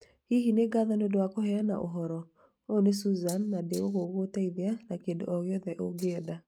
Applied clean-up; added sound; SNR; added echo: neural mask model RNNoise.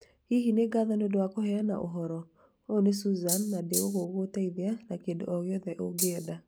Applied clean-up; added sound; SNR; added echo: none; Rattle (instrument); 3 dB; none.